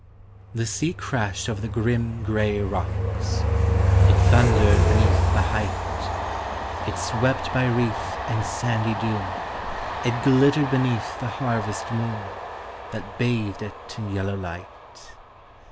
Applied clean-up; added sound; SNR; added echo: none; Train; -1 dB; none.